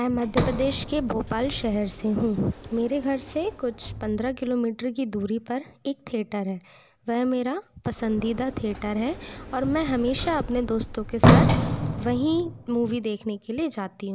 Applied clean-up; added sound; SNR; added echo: none; Sliding door; 2 dB; none.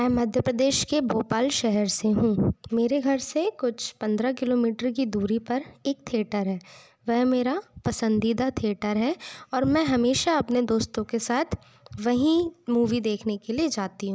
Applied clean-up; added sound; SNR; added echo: none; none; none; none.